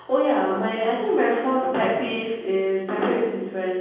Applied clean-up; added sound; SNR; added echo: none; none; none; reverberation time 1.3 s.